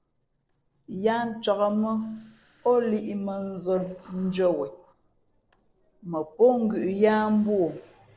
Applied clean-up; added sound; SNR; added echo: neural separator model SepFormer DNS4.